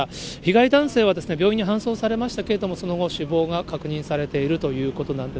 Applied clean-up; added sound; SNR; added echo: none; none; none; none.